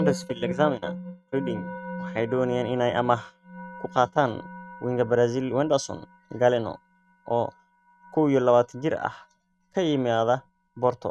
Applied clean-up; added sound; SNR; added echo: neural mask model RNNoise.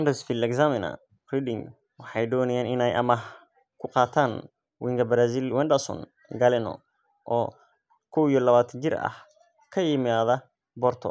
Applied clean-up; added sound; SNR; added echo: none; none; none; none.